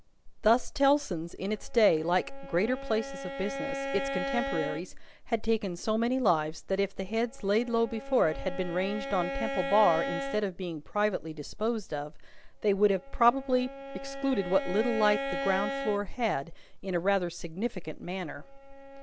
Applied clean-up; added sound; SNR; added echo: none; Bowed string instrument; 10 dB; none.